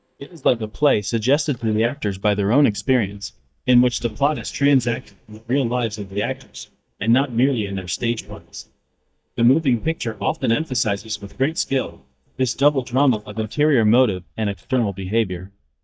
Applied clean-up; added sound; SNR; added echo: neural mask model DeepFilterNet 3.